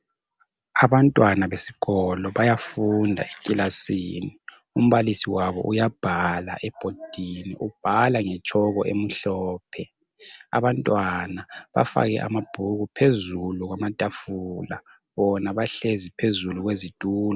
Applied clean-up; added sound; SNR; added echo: none; none; none; none.